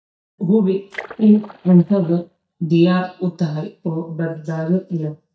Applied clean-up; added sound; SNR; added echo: neural mask model DeepFilterNet 3.